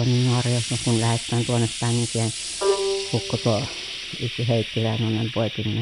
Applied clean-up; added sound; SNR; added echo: none; Bowed string instrument + Frying (food); 6 dB; none.